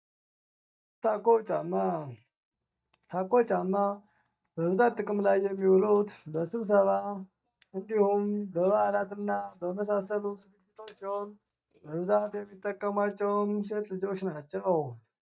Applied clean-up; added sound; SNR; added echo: neural mask model DeepFilterNet 3.